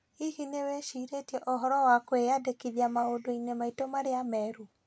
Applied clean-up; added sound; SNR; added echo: none; none; none; none.